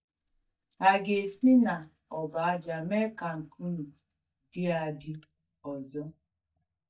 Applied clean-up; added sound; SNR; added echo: neural mask model DeepFilterNet 3.